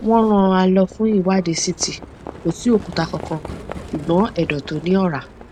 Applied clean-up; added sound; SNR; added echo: none; Livestock, farm animals, working animals; 16 dB; none.